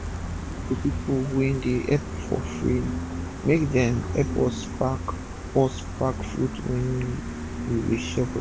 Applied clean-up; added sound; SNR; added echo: none; Gull, seagull; 5 dB; none.